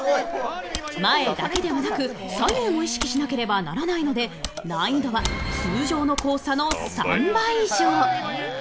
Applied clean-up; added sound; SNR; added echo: none; Computer keyboard; 13 dB; none.